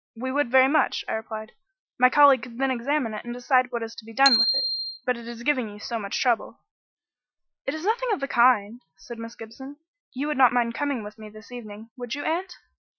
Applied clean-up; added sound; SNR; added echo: classical method Wiener filter.